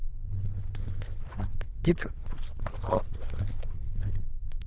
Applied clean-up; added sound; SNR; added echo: neural diffusion model UNIVERSE++.